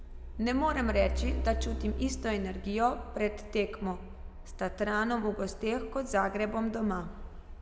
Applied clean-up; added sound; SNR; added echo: none; Truck; 6 dB; none.